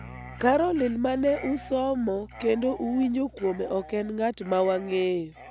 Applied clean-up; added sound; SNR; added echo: none; Bass guitar + Dog; 17 dB; none.